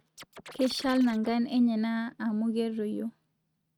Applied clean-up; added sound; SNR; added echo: neural mask model RNNoise.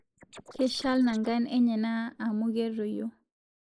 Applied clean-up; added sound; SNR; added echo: neural mask model Resemble Enhance denoiser.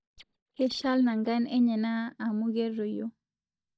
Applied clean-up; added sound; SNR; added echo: neural mask model DeepFilterNet 3.